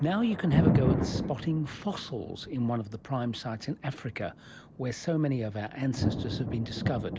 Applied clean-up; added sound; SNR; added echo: none; Thunder; 2 dB; none.